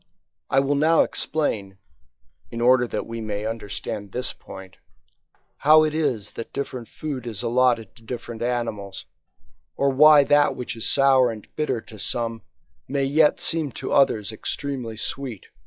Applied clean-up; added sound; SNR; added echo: classical method log-MMSE.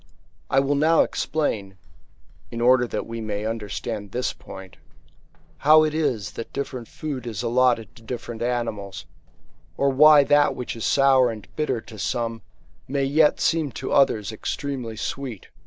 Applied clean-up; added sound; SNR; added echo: none; Squeak / Walk, footsteps; 14 dB; none.